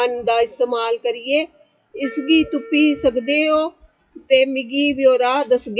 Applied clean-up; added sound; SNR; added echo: classical method WPE with log-MMSE.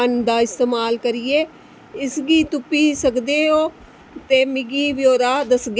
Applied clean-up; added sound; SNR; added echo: none; none; none; none.